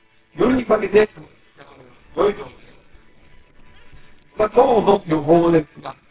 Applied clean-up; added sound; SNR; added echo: neural separator model SepFormer WHAMR!.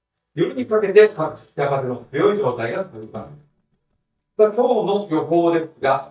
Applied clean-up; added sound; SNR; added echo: neural mask model DeepFilterNet 3.